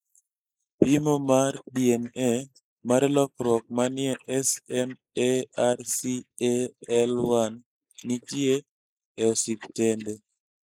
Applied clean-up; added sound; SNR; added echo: neural mask model Resemble Enhance denoiser.